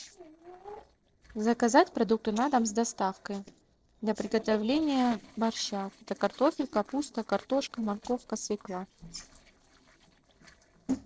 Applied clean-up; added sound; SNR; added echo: neural separator model SepFormer DNS4.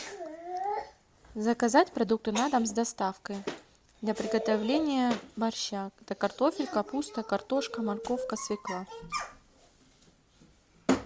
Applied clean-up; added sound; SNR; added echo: none; none; none; none.